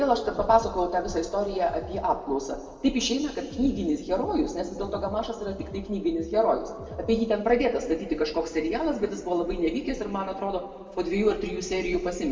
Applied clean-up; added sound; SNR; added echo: none; Drum kit; 18 dB; reverberation time 1.9 s.